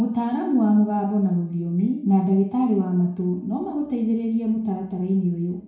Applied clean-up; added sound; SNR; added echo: none; none; none; reverberation time 0.6 s.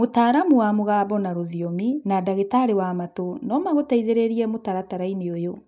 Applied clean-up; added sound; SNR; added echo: none; none; none; none.